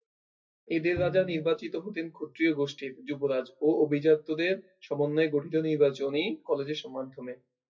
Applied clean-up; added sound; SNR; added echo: classical method WPE with log-MMSE.